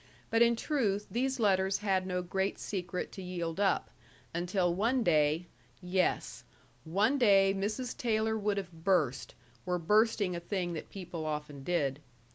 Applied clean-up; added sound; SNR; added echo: none; none; none; none.